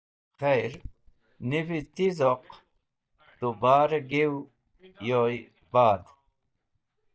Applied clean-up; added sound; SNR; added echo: neural mask model DeepFilterNet 3.